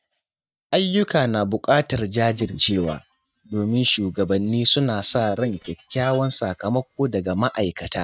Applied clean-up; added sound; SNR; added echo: neural mask model DeepFilterNet 3.